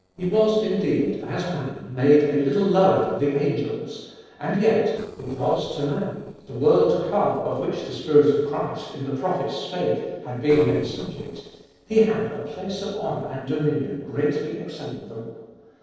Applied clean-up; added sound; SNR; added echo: neural separator model SepFormer DNS4.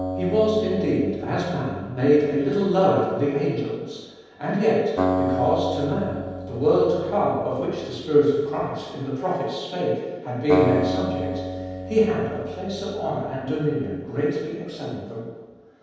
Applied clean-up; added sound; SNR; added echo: none; Acoustic guitar; 8 dB; reverberation time 1.2 s.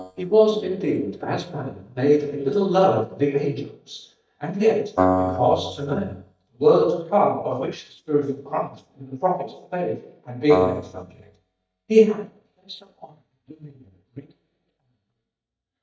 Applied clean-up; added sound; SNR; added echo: neural mask model DeepFilterNet 3.